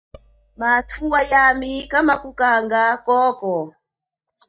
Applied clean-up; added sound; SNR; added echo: neural mask model DeepFilterNet 3.